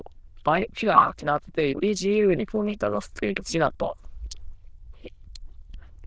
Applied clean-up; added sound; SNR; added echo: neural diffusion model UNIVERSE++.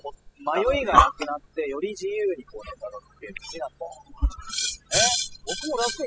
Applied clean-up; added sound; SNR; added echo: classical method spectral subtraction.